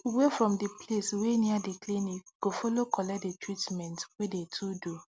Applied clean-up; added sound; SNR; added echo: none; none; none; none.